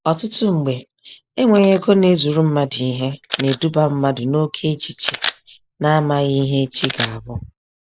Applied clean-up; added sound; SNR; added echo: neural mask model Resemble Enhance denoiser.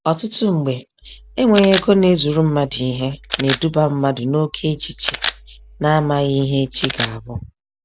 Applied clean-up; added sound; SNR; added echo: none; Camera; 11 dB; none.